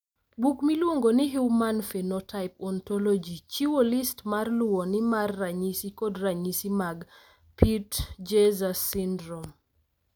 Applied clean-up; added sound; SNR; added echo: none; none; none; none.